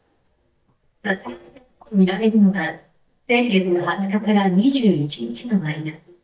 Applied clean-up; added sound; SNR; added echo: neural mask model DeepFilterNet 3.